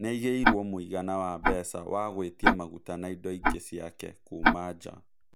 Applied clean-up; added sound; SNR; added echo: none; Tick-tock; -3 dB; none.